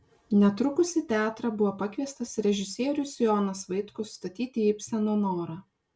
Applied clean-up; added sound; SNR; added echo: none; none; none; none.